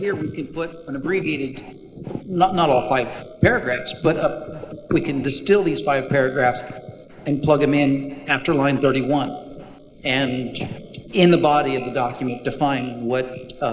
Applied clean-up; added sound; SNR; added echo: neural mask model Resemble Enhance denoiser.